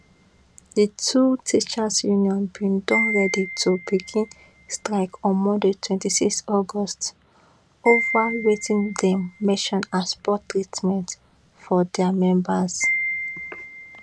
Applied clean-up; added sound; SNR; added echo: none; Wind chime; 10 dB; none.